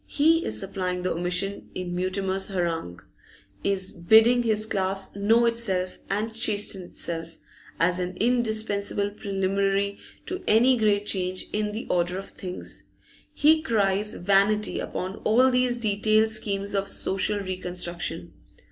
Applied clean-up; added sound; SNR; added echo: none; none; none; none.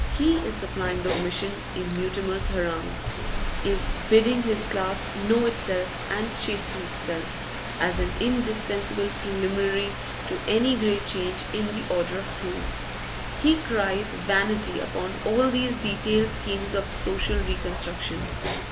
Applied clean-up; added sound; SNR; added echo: none; Rain; 4 dB; none.